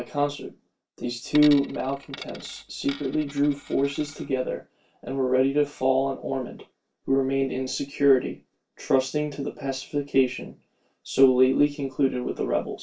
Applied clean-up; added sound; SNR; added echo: none; Coin (dropping); 17 dB; reverberation time 0.2 s.